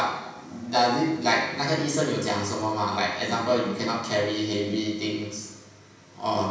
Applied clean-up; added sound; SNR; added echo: none; none; none; reverberation time 0.9 s.